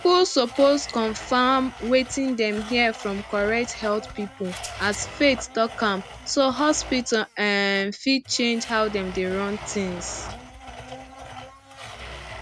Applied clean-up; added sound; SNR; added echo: none; Rattle (instrument) + Domestic sounds, home sounds; 14 dB; none.